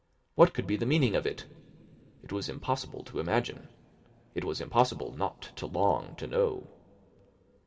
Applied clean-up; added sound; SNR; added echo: none; none; none; reverberation time 1.7 s.